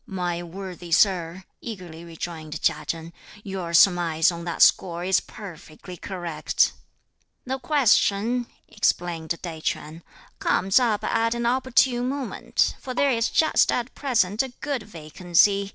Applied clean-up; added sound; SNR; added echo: neural separator model SepFormer DNS4.